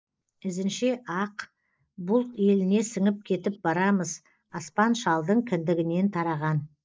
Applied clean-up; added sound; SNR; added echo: neural mask model Resemble Enhance denoiser.